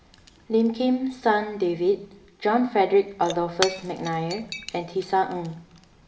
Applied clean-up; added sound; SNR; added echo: none; Shatter / Crushing; 15 dB; reverberation time 0.6 s.